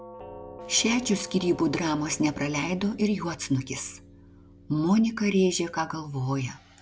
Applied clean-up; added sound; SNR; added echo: none; Doorbell; 18 dB; none.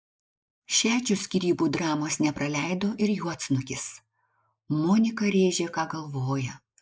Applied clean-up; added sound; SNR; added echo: neural mask model Resemble Enhance denoiser.